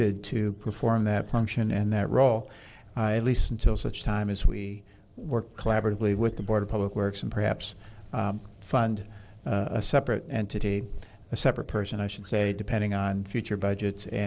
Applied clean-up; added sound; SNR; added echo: neural separator model SepFormer DNS4.